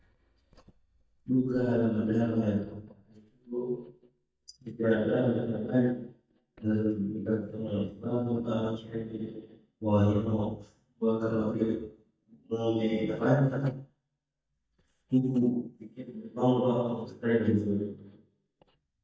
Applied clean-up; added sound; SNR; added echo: neural mask model DeepFilterNet 3.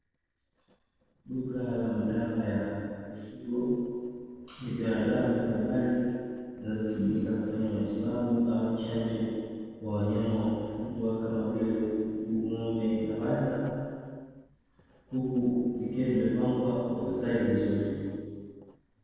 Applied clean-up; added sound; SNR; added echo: neural separator model SepFormer DNS4.